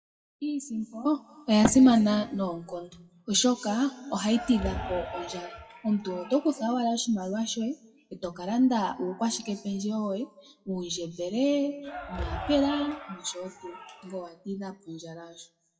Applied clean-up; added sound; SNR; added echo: classical method WPE with log-MMSE.